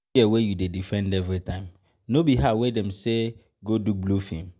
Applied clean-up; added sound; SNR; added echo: none; none; none; none.